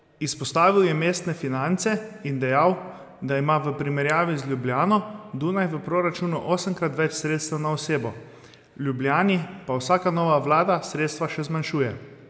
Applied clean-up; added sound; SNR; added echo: none; none; none; none.